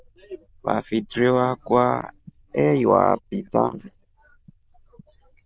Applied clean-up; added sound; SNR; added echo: neural diffusion model UNIVERSE++.